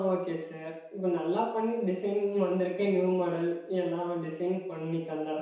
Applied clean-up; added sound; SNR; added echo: none; none; none; reverberation time 0.7 s.